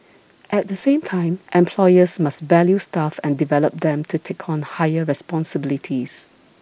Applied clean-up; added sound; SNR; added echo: none; none; none; none.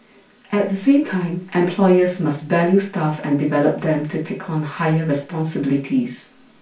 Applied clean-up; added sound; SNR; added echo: none; none; none; reverberation time 0.3 s.